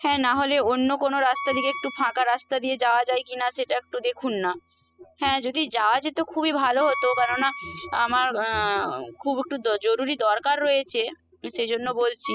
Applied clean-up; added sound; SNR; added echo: classical method spectral subtraction.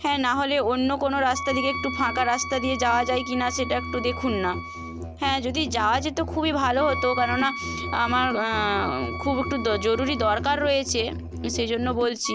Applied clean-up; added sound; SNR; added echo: none; Musical instrument + Wind instrument, woodwind instrument; 8 dB; none.